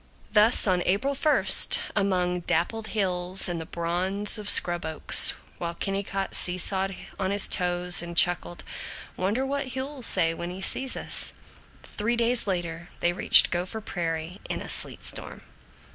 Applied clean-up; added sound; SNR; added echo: none; none; none; none.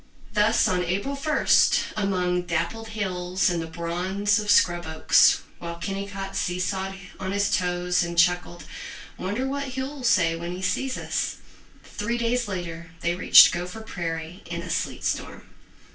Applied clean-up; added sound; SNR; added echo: none; none; none; reverberation time 0.2 s.